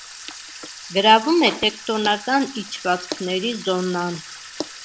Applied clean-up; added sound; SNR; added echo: none; Sink (filling or washing) / Water tap, faucet; 16 dB; none.